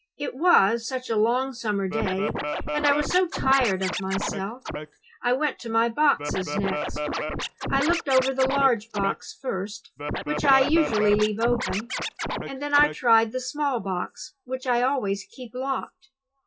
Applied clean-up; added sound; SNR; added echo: classical method WPE with log-MMSE.